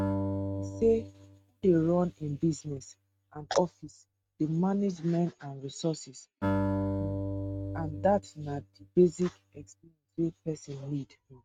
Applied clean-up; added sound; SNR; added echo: neural mask model RNNoise.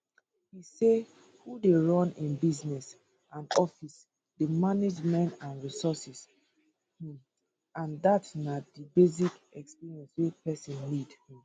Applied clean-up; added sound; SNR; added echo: none; none; none; none.